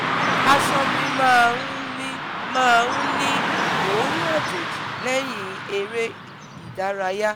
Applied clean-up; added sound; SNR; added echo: none; Car passing by / Traffic noise, roadway noise; 1 dB; none.